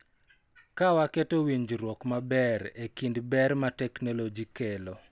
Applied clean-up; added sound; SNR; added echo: none; none; none; none.